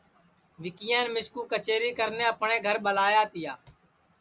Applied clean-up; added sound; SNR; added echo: none; none; none; none.